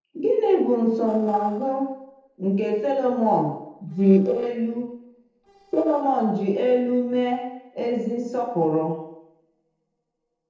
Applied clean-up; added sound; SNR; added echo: neural separator model SepFormer DNS4.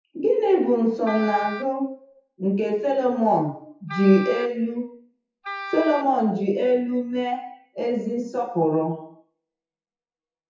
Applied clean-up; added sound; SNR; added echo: classical method WPE with log-MMSE.